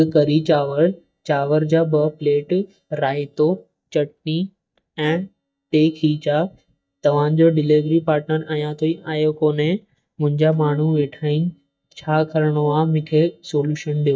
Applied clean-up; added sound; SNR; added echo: neural mask model DeepFilterNet 3.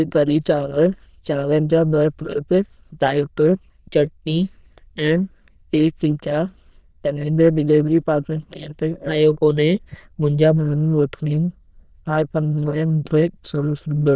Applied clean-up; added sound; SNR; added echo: neural diffusion model UNIVERSE++.